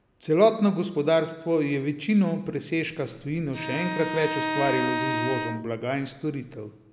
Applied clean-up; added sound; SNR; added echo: none; Bowed string instrument; 5 dB; none.